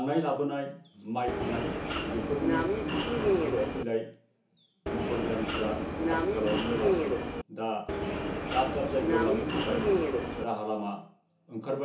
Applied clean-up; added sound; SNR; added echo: none; Subway, metro, underground; -4 dB; reverberation time 0.7 s.